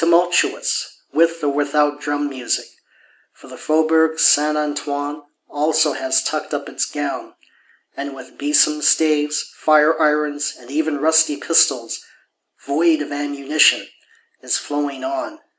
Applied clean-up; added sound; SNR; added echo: none; none; none; none.